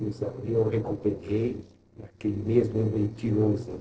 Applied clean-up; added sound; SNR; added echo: neural separator model SepFormer DNS4.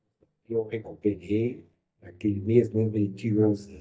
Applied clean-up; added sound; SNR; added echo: neural mask model DeepFilterNet 3.